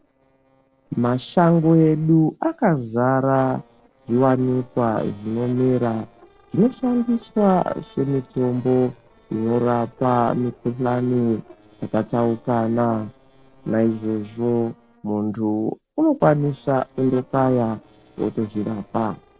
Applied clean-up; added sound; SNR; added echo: neural separator model SepFormer DNS4.